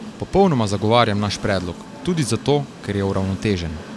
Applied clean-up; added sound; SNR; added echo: none; Train; 15 dB; none.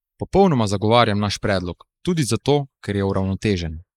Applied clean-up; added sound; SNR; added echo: neural mask model Resemble Enhance denoiser.